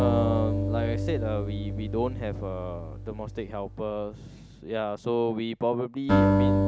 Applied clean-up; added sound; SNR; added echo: none; Acoustic guitar; -3 dB; none.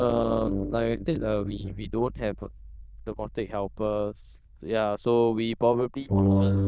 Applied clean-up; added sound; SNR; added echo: neural diffusion model UNIVERSE++.